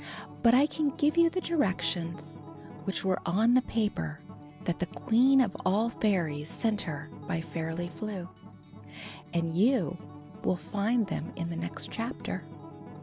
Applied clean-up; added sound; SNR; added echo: none; Acoustic guitar; 15 dB; none.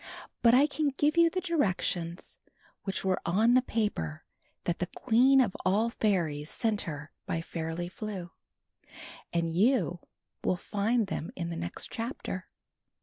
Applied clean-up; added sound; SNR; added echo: none; none; none; none.